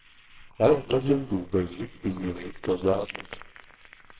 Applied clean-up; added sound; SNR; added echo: neural separator model SepFormer WHAMR!.